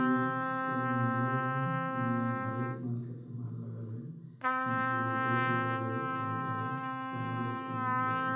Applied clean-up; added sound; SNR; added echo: none; Trumpet; -2 dB; reverberation time 1.2 s.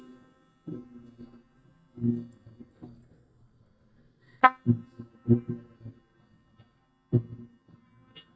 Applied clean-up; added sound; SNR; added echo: neural mask model DeepFilterNet 3.